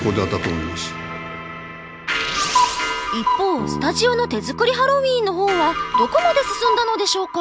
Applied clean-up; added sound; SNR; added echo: none; Bass guitar; 15 dB; none.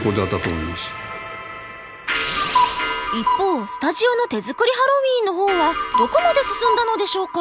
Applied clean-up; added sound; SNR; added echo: none; none; none; none.